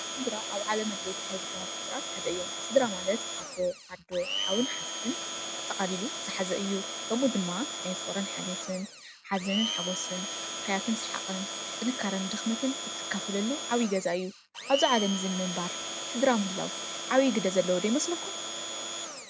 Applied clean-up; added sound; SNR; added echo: none; Domestic sounds, home sounds; 4 dB; none.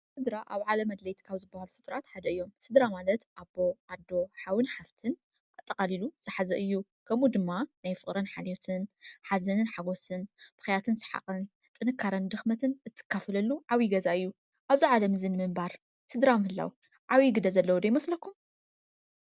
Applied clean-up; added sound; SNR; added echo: none; none; none; none.